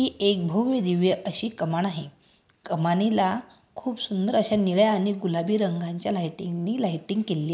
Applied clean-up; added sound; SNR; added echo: none; none; none; none.